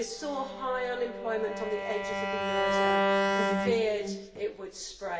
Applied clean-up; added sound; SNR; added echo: none; Bowed string instrument; -2 dB; reverberation time 0.7 s.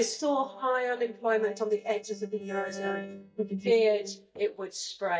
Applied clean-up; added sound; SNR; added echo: neural mask model DeepFilterNet 3.